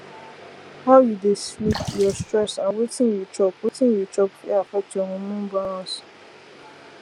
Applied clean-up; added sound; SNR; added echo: none; Sink (filling or washing) / Water / Splash, splatter; 13 dB; none.